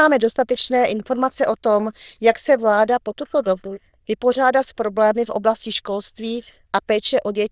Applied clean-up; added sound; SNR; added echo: neural diffusion model UNIVERSE++.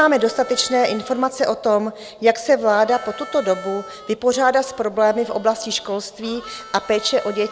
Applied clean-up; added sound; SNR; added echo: none; Harmonica; 19 dB; none.